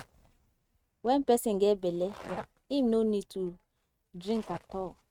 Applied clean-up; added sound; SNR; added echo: neural mask model RNNoise.